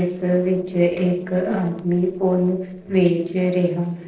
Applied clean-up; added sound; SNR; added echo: neural separator model SepFormer DNS4.